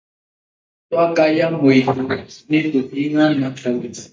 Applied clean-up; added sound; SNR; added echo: neural mask model DeepFilterNet 3.